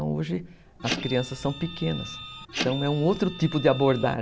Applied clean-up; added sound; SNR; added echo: none; Printer; 9 dB; none.